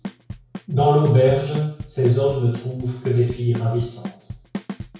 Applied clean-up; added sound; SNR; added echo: none; Bass drum / Snare drum / Drum kit; 14 dB; reverberation time 0.6 s.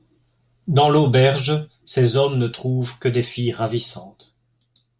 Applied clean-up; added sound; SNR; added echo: none; none; none; none.